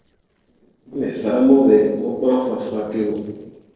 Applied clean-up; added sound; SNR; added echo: neural separator model SepFormer DNS4.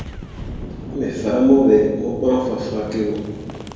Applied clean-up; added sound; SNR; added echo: none; Boom; 12 dB; reverberation time 1.2 s.